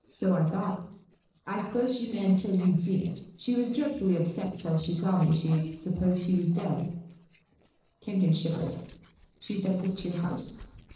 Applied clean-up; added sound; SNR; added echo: neural separator model SepFormer DNS4.